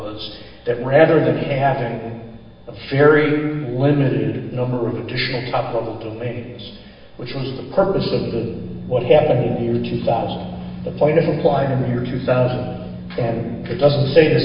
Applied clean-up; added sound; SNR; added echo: none; none; none; reverberation time 1.1 s.